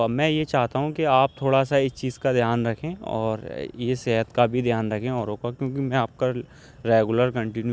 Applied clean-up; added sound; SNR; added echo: none; none; none; none.